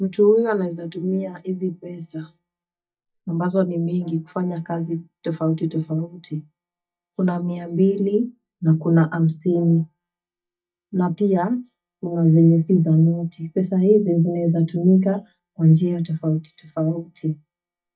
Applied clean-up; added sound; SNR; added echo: neural mask model DeepFilterNet 3.